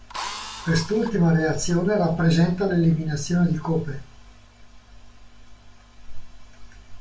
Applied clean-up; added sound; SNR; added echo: none; Drill; 13 dB; reverberation time 0.2 s.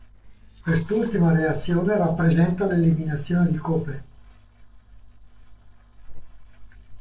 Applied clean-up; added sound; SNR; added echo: neural separator model SepFormer DNS4.